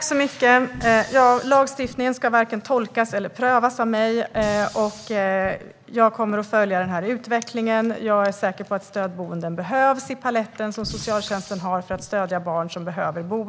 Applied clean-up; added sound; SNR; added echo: none; Fire; 17 dB; none.